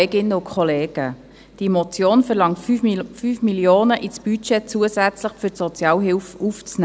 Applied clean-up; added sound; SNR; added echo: none; none; none; none.